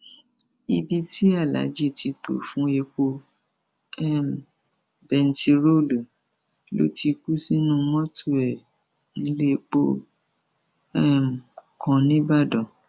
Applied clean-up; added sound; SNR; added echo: none; none; none; none.